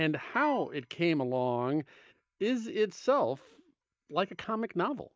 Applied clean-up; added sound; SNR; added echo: neural mask model DeepFilterNet 3.